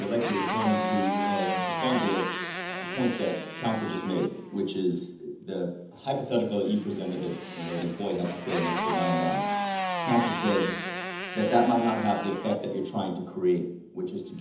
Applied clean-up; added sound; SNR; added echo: none; Motorcycle; 4 dB; reverberation time 0.8 s.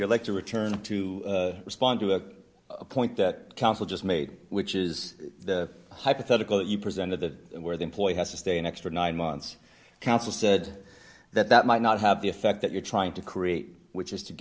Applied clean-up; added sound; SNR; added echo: none; none; none; none.